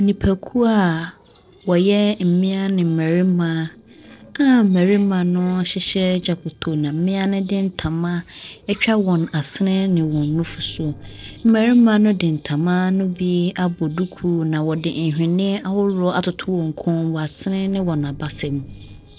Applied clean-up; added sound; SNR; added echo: neural separator model SepFormer DNS4.